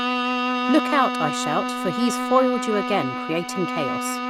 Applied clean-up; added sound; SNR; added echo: none; Bowed string instrument; 1 dB; none.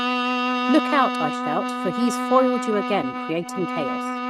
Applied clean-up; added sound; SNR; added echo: neural mask model RNNoise.